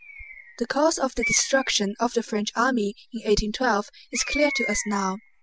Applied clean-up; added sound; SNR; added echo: none; Bird; 10 dB; none.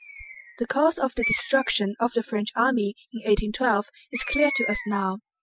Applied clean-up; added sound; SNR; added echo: classical method Wiener filter.